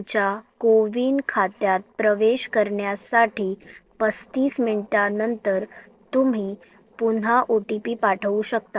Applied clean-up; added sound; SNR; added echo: neural separator model SepFormer DNS4.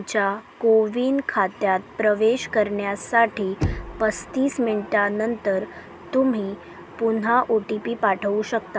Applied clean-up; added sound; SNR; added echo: none; Knock; 10 dB; none.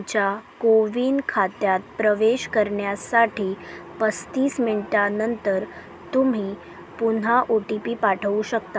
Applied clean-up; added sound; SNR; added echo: none; none; none; none.